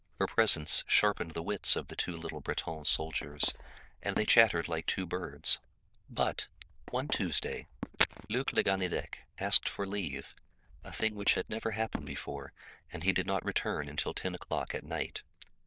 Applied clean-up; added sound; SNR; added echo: neural diffusion model UNIVERSE++.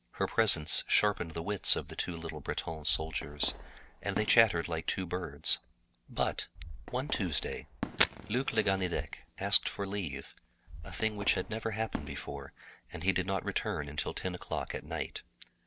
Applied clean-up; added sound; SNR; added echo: none; Fire + Fireworks; 10 dB; none.